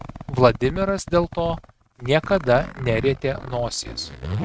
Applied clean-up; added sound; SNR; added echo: neural mask model RNNoise.